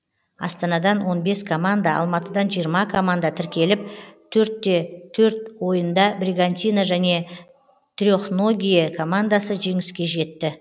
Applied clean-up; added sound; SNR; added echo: none; none; none; none.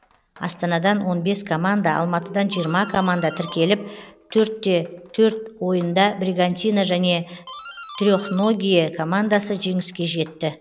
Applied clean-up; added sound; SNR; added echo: none; Doorbell; 20 dB; none.